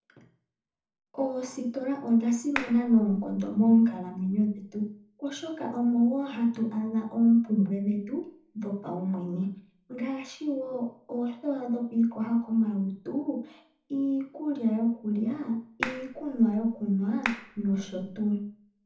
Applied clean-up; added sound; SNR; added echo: none; Clapping; 11 dB; reverberation time 0.6 s.